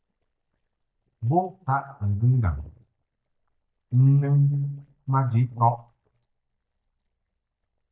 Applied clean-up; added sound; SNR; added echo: neural mask model DeepFilterNet 3.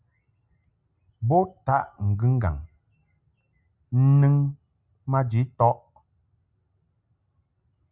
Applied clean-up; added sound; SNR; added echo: none; none; none; none.